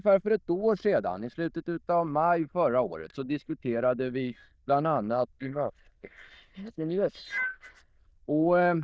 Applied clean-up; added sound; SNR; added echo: neural diffusion model UNIVERSE++.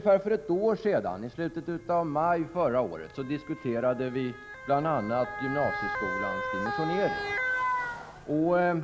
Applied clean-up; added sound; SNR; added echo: none; Motor vehicle (road) / Siren; 7 dB; none.